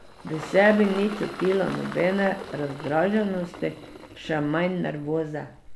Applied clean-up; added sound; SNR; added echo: none; Engine; 14 dB; none.